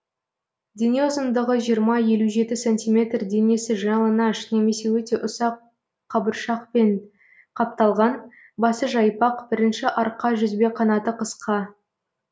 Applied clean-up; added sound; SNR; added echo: none; none; none; none.